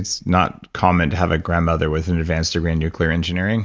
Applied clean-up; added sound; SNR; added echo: none; none; none; none.